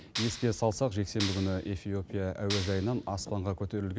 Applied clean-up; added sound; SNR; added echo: none; Clapping; 10 dB; none.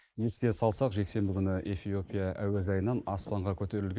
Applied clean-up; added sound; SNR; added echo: neural mask model Resemble Enhance denoiser.